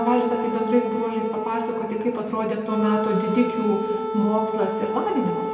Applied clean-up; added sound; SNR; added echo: none; Wind instrument, woodwind instrument; 4 dB; reverberation time 2.1 s.